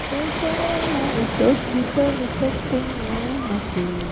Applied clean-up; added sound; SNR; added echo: none; Waves, surf; 2 dB; none.